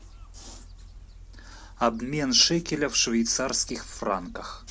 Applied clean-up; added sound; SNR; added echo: none; Gull, seagull; 17 dB; none.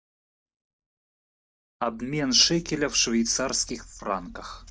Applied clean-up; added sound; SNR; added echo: neural mask model DeepFilterNet 3.